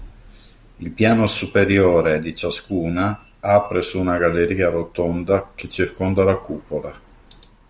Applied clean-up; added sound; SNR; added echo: none; none; none; none.